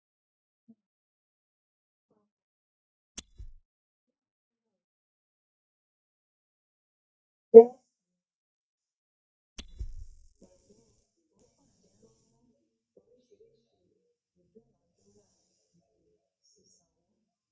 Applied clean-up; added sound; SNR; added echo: neural mask model DeepFilterNet 3.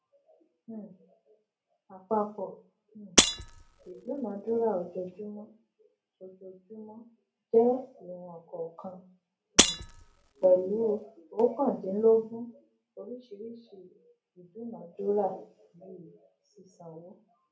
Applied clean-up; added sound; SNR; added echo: none; Shatter; -4 dB; reverberation time 0.3 s.